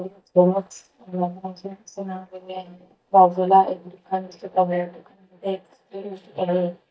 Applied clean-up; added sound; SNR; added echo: neural mask model DeepFilterNet 3.